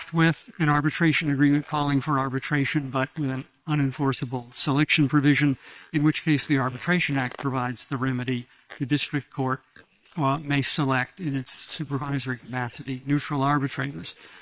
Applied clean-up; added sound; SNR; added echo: neural separator model SepFormer WHAM!.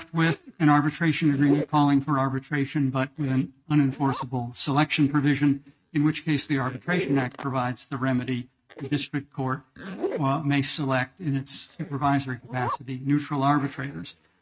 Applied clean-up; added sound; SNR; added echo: neural mask model RNNoise.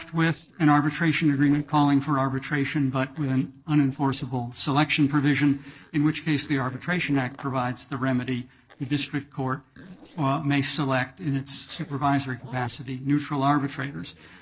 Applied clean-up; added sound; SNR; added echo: neural separator model SepFormer DNS4.